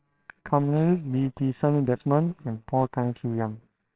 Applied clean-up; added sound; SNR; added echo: neural separator model SepFormer WHAMR!.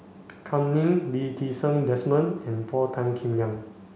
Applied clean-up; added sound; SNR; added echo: none; none; none; none.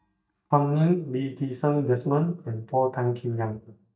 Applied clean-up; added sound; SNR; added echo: neural mask model DeepFilterNet 3.